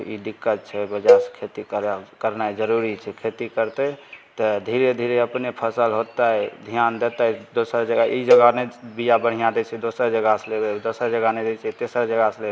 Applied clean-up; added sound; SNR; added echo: none; Cowbell; 0 dB; none.